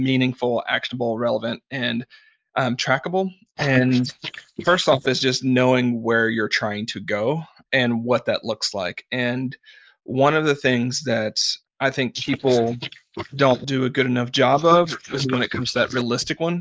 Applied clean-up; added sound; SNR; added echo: neural mask model Resemble Enhance denoiser.